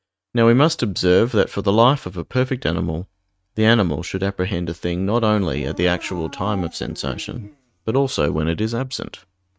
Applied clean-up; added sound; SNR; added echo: neural mask model RNNoise.